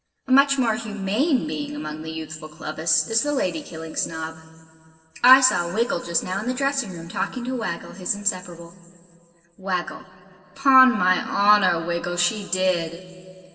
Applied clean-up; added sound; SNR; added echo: none; none; none; reverberation time 2.5 s.